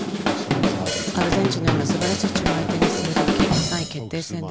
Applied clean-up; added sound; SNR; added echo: none; Drum kit; -5 dB; none.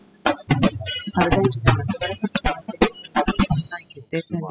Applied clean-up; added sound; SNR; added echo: classical method spectral subtraction.